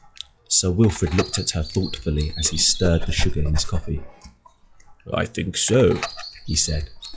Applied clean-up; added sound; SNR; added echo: classical method log-MMSE.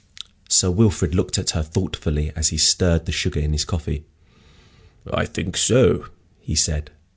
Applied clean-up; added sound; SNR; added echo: none; none; none; none.